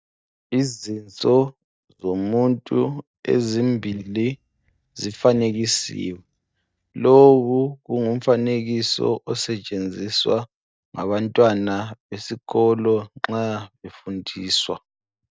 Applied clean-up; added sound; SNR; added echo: neural mask model DeepFilterNet 3.